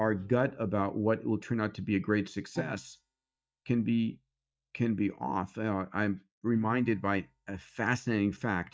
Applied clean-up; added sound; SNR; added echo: neural mask model DeepFilterNet 3.